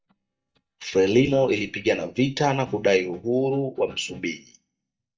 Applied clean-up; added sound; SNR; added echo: neural mask model DeepFilterNet 3.